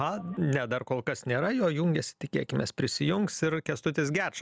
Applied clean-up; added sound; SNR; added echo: none; none; none; none.